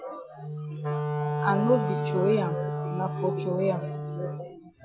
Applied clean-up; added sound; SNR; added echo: none; Wind instrument, woodwind instrument; 1 dB; none.